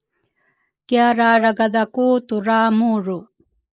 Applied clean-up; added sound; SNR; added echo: neural mask model Resemble Enhance denoiser.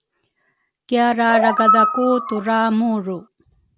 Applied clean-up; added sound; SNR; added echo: none; Animal; 1 dB; none.